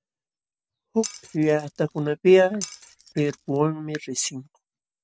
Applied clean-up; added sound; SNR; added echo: none; Glass; 17 dB; none.